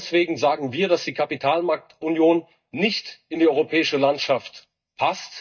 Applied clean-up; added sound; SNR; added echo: neural mask model DeepFilterNet 3.